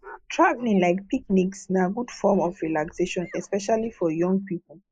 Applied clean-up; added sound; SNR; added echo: neural mask model Resemble Enhance denoiser.